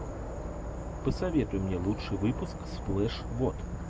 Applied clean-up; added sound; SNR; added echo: none; Insect / Frog; 4 dB; none.